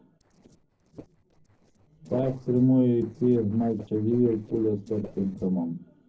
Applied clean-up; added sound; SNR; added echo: neural separator model SepFormer DNS4.